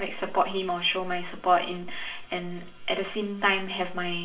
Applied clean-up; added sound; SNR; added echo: none; none; none; reverberation time 0.4 s.